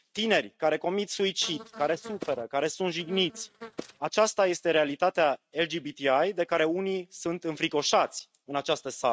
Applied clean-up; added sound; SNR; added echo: neural mask model RNNoise.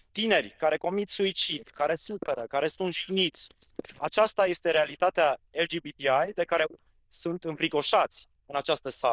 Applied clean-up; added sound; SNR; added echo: neural diffusion model UNIVERSE++.